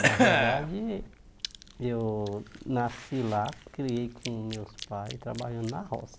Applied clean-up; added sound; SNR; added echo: none; Chewing, mastication / Cough; 0 dB; none.